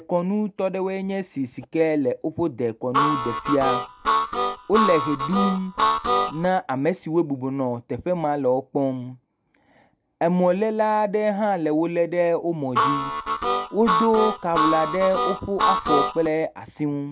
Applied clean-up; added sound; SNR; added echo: none; Harmonica; 0 dB; none.